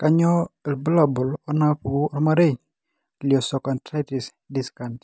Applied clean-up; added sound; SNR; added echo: none; none; none; none.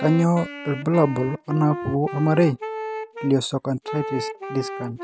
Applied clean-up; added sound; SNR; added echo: none; Wind instrument, woodwind instrument; 10 dB; none.